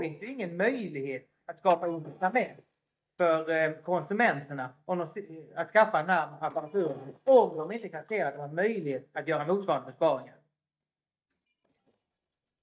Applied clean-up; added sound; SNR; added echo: neural mask model DeepFilterNet 3.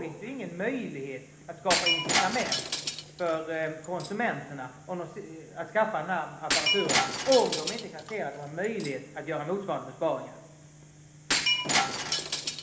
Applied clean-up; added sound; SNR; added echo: none; Shatter; 1 dB; reverberation time 1.0 s.